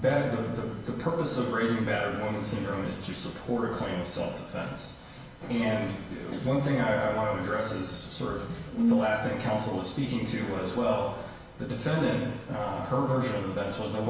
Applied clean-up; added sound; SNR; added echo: none; Brass instrument; -2 dB; reverberation time 0.8 s.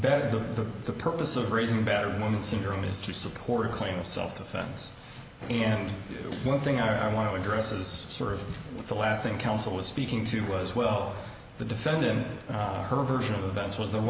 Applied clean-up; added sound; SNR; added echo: none; none; none; none.